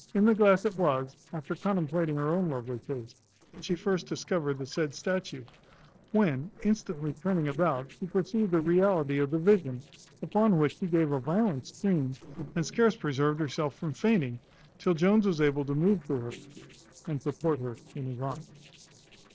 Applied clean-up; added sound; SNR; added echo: neural separator model SepFormer DNS4.